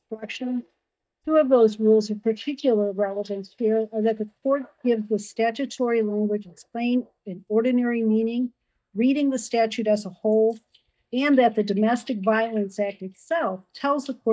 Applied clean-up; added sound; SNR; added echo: neural mask model DeepFilterNet 3.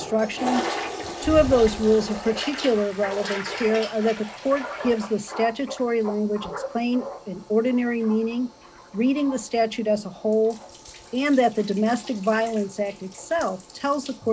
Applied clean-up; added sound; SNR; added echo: none; Toilet flush; 11 dB; none.